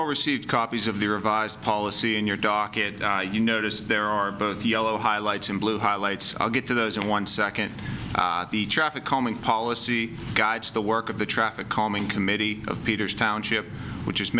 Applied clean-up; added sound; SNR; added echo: none; none; none; none.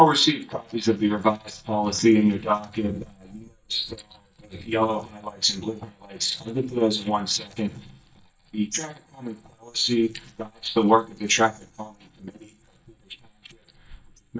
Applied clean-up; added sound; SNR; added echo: neural mask model DeepFilterNet 3.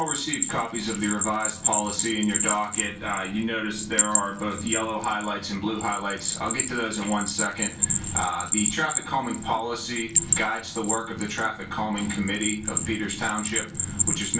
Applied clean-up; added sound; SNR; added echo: none; Bell; 1 dB; reverberation time 0.2 s.